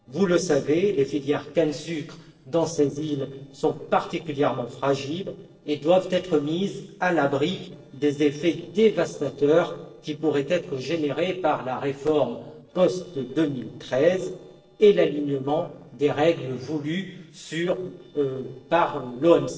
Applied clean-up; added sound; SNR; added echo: neural separator model SepFormer DNS4.